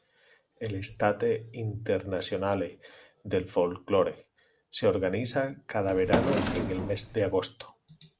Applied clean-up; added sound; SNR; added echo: none; Drawer open or close; 0 dB; none.